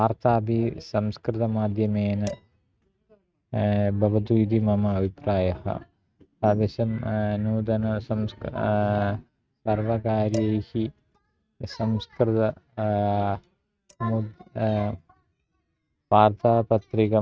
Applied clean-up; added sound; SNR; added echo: neural mask model RNNoise.